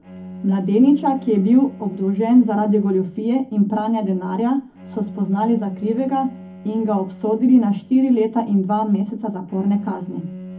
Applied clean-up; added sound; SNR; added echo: none; Bowed string instrument; 18 dB; reverberation time 0.3 s.